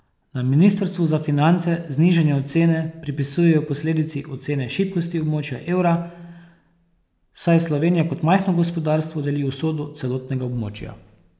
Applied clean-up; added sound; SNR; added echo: none; none; none; none.